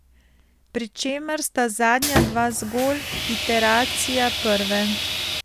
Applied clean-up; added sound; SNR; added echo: none; Sawing; 2 dB; none.